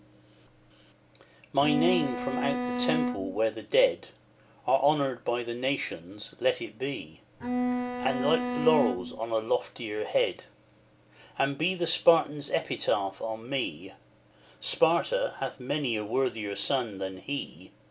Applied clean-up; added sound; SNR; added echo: none; Bowed string instrument; 0 dB; none.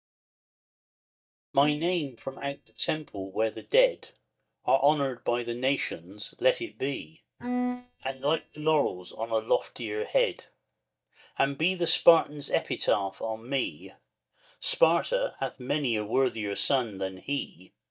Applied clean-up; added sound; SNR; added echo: neural mask model DeepFilterNet 3.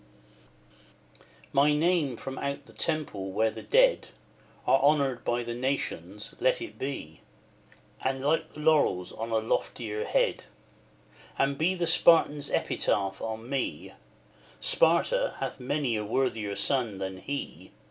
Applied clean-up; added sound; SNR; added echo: none; none; none; none.